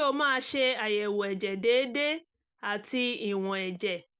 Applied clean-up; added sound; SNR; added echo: none; none; none; none.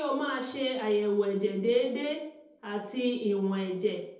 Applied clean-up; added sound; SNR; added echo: none; none; none; reverberation time 2.1 s.